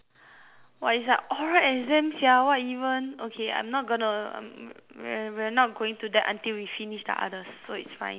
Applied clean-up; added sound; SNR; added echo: none; none; none; none.